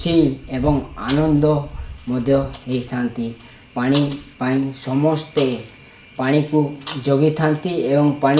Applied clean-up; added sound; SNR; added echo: none; none; none; reverberation time 0.4 s.